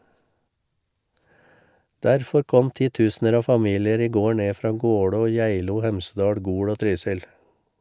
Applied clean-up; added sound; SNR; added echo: none; none; none; none.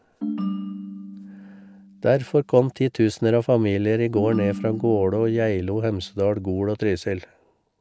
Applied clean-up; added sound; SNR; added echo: none; Ringtone; 11 dB; none.